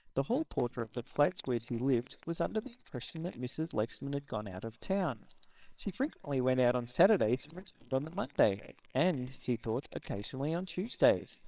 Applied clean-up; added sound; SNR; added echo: neural separator model SepFormer WHAMR!.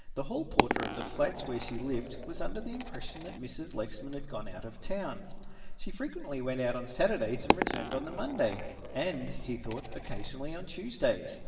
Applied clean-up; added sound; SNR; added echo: none; Coin (dropping); 2 dB; reverberation time 2.2 s.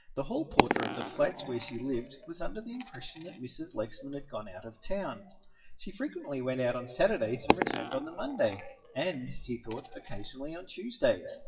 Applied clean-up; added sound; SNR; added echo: classical method WPE with log-MMSE.